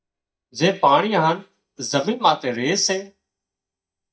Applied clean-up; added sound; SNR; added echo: neural mask model DeepFilterNet 3.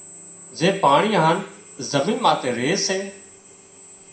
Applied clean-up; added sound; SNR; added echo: none; Drill; 19 dB; reverberation time 0.5 s.